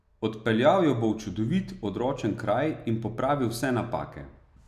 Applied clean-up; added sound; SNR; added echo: none; none; none; none.